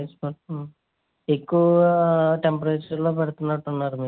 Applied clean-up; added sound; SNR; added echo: none; none; none; none.